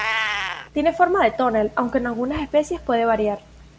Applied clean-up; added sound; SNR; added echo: none; Meow; 10 dB; none.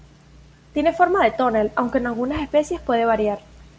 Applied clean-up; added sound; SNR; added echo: none; none; none; none.